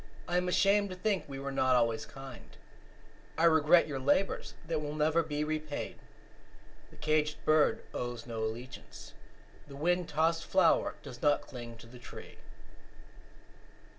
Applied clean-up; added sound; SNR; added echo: none; none; none; none.